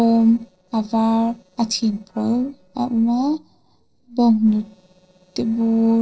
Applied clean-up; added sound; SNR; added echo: neural separator model SepFormer DNS4.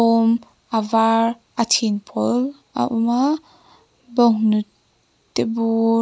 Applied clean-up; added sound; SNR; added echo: none; none; none; none.